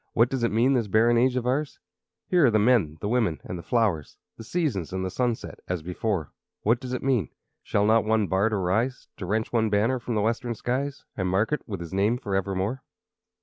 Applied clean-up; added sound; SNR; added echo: none; none; none; none.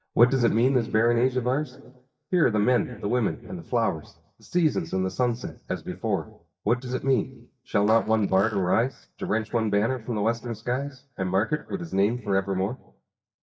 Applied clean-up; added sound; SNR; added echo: neural mask model DeepFilterNet 3.